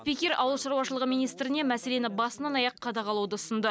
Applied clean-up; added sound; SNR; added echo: none; none; none; none.